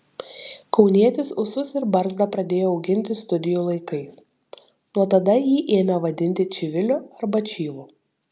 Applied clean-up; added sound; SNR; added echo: none; none; none; none.